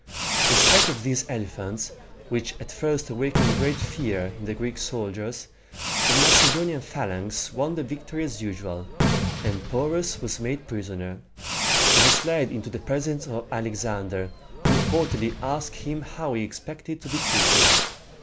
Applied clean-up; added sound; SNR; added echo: none; Fireworks; -2 dB; none.